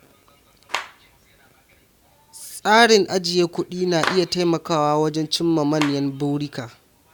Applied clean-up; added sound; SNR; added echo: none; Clapping; 14 dB; none.